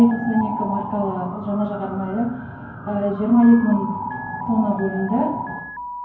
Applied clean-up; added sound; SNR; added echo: none; Alarm; 14 dB; reverberation time 0.9 s.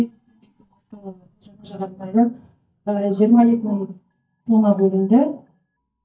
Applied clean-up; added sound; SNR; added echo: neural mask model DeepFilterNet 3.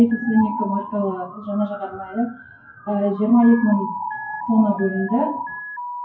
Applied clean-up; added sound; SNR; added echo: classical method WPE with log-MMSE.